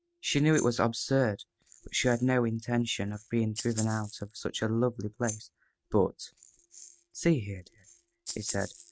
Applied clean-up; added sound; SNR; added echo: neural mask model RNNoise.